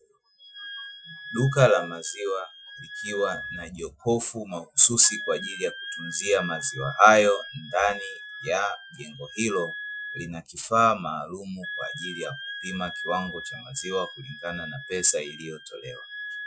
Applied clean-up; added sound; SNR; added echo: classical method Wiener filter.